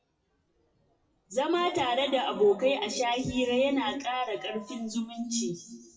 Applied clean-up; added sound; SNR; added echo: classical method WPE with log-MMSE.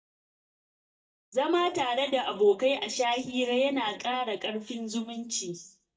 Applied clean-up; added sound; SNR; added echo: neural mask model DeepFilterNet 3.